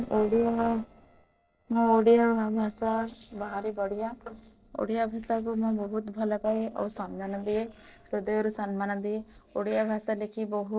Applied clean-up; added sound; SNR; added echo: neural separator model SepFormer DNS4.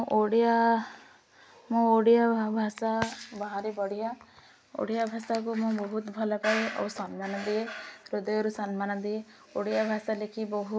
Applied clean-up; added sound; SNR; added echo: none; none; none; none.